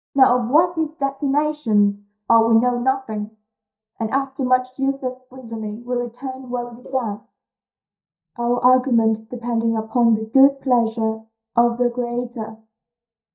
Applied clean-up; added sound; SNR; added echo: neural mask model DeepFilterNet 3.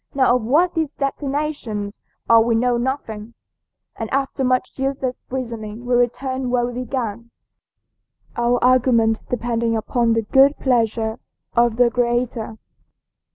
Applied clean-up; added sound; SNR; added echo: none; none; none; none.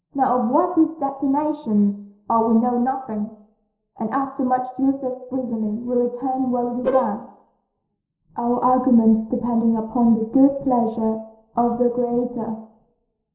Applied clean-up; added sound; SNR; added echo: neural separator model SepFormer DNS4.